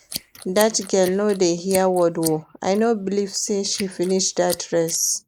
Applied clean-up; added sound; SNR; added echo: neural mask model Resemble Enhance denoiser.